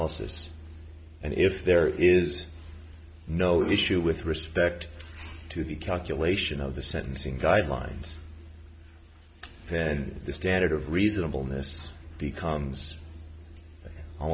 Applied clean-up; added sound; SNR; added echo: none; none; none; none.